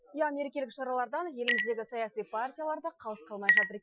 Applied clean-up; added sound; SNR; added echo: classical method Wiener filter.